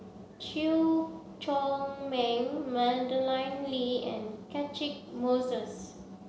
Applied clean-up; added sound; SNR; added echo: none; none; none; none.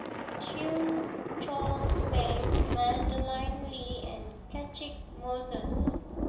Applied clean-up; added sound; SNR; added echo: none; Thunder / Rain; -3 dB; reverberation time 0.2 s.